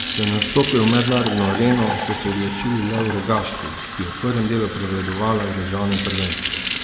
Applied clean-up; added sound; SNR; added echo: none; Fill (with liquid) / Sink (filling or washing); 6 dB; none.